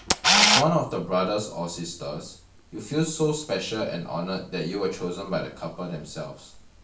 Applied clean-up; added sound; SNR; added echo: none; Camera; 1 dB; reverberation time 0.4 s.